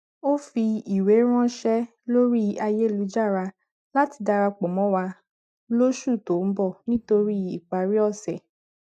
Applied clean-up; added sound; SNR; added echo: neural mask model DeepFilterNet 3.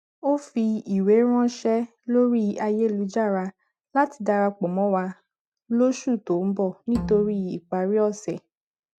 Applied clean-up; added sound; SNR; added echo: none; Bowed string instrument; 11 dB; none.